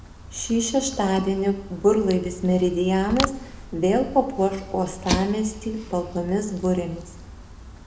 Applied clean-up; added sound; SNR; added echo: none; Fire; 11 dB; reverberation time 0.7 s.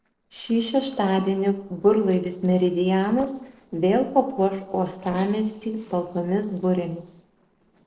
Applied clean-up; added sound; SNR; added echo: neural separator model SepFormer DNS4.